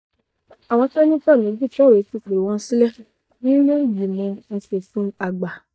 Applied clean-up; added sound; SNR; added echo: neural mask model DeepFilterNet 3.